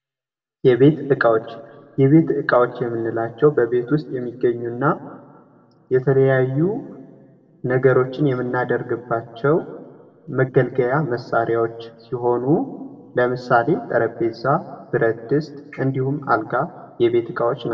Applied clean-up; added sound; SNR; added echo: none; none; none; reverberation time 1.1 s.